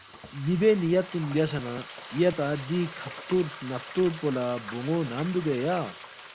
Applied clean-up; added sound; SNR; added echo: none; Frying (food); 14 dB; none.